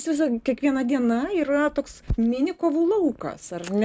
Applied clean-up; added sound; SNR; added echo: none; Purr; 16 dB; none.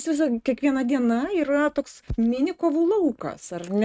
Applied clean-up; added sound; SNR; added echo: neural mask model RNNoise.